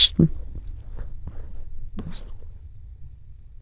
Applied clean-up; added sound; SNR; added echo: neural diffusion model UNIVERSE++.